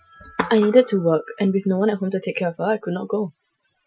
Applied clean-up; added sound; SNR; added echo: classical method Wiener filter.